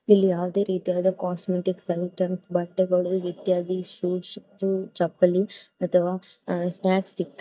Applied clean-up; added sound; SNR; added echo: neural mask model DeepFilterNet 3.